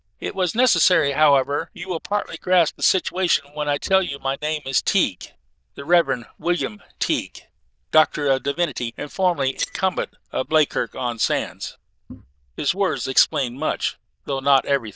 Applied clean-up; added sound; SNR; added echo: neural diffusion model UNIVERSE++.